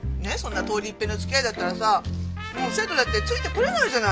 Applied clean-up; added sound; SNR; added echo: none; none; none; none.